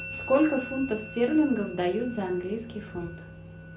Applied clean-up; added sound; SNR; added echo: none; Musical instrument; 15 dB; reverberation time 0.3 s.